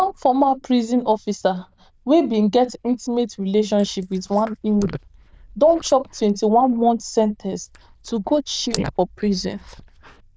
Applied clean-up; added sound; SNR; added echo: neural diffusion model UNIVERSE++.